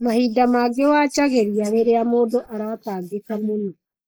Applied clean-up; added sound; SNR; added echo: neural mask model Resemble Enhance denoiser.